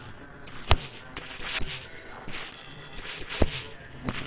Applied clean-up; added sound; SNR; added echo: neural separator model SepFormer WHAMR!.